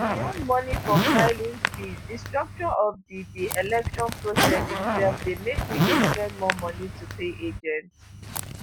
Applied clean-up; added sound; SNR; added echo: none; Zipper (clothing); -1 dB; none.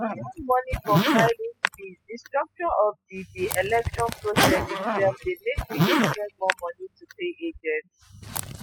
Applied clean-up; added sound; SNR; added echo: classical method spectral subtraction.